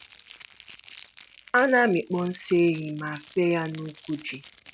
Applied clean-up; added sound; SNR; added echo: none; Crackle; 11 dB; none.